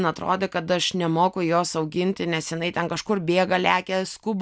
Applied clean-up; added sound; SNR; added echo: none; none; none; none.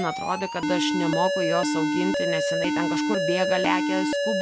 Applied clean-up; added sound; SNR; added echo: none; Alarm; -3 dB; none.